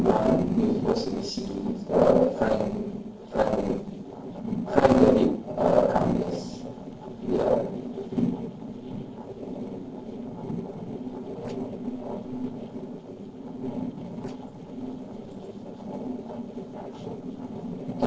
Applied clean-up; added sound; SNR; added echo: neural separator model SepFormer DNS4.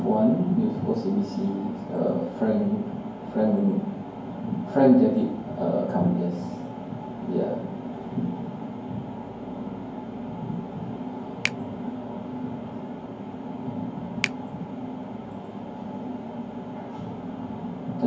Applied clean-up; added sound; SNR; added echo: none; Finger snapping; 12 dB; reverberation time 0.9 s.